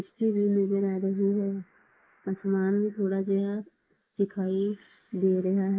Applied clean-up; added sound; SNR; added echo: neural mask model Resemble Enhance denoiser.